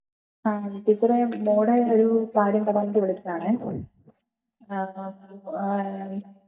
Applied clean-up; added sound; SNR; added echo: neural mask model DeepFilterNet 3.